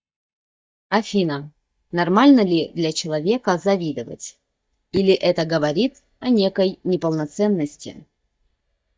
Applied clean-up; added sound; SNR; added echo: neural mask model DeepFilterNet 3.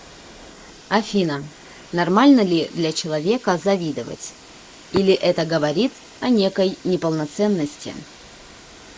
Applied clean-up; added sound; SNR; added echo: neural mask model Resemble Enhance denoiser.